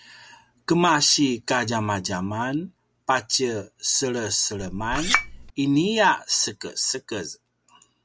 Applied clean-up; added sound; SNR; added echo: none; Chink, clink; 2 dB; none.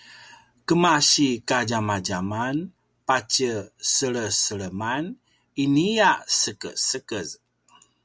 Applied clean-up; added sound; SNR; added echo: none; none; none; none.